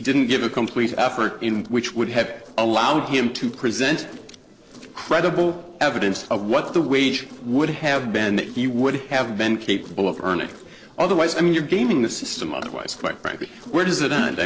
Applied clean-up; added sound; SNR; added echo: neural separator model SepFormer DNS4.